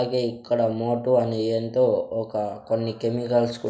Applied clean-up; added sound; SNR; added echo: none; none; none; none.